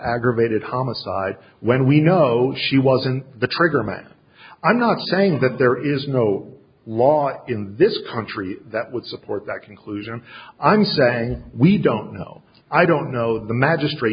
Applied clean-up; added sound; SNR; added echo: none; none; none; none.